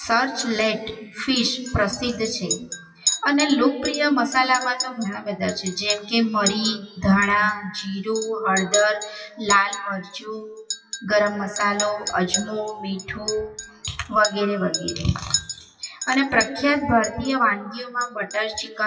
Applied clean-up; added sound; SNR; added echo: classical method WPE with log-MMSE.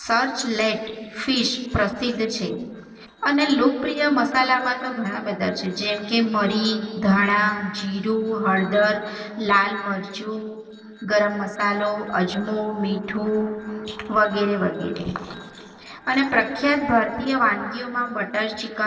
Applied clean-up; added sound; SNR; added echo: neural separator model SepFormer DNS4.